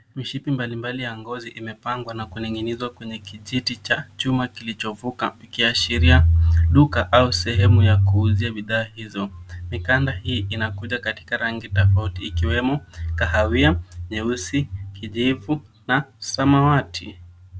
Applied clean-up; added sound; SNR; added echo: none; none; none; none.